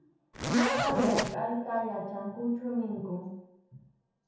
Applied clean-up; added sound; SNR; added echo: none; Zipper (clothing); -3 dB; reverberation time 0.9 s.